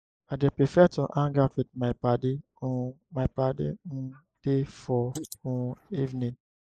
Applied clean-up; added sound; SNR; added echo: neural mask model Resemble Enhance denoiser.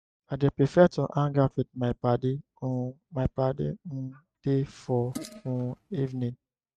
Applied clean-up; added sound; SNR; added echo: neural mask model RNNoise.